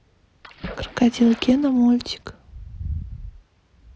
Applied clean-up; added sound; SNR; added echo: none; Splash, splatter; 18 dB; none.